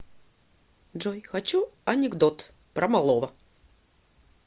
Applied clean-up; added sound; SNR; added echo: none; none; none; none.